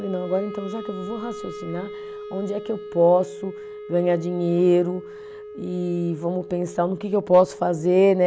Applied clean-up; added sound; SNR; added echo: none; Wind instrument, woodwind instrument; 14 dB; none.